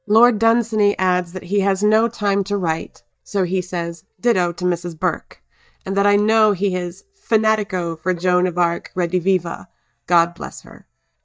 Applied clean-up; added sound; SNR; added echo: neural mask model DeepFilterNet 3.